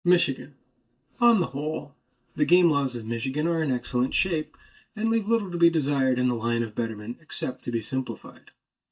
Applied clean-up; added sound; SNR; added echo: neural mask model DeepFilterNet 3.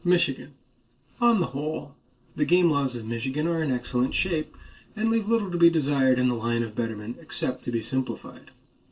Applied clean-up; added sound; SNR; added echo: neural separator model SepFormer DNS4.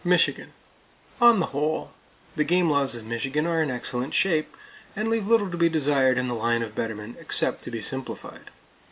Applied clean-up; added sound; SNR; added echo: none; none; none; none.